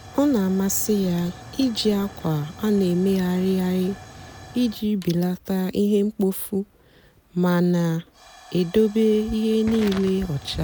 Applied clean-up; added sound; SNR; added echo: none; Tick / Hiss / Explosion / Fire; 19 dB; none.